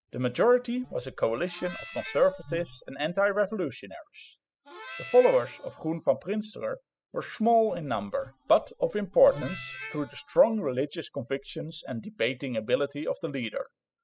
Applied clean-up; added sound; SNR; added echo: classical method spectral subtraction.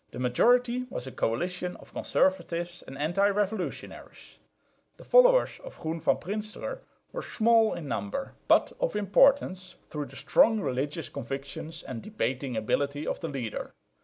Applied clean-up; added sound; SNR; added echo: none; none; none; none.